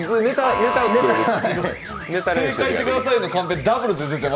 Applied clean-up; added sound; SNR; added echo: none; Alarm / Car; 15 dB; none.